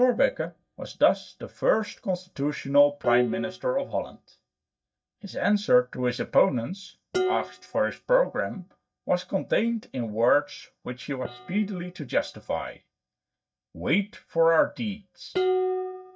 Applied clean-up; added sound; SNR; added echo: neural mask model DeepFilterNet 3.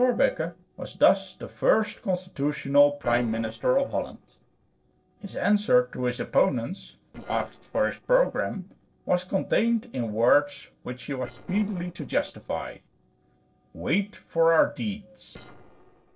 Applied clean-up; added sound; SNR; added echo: neural separator model SepFormer DNS4.